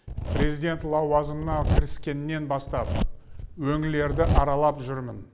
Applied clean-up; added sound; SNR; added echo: none; Zipper (clothing); 1 dB; none.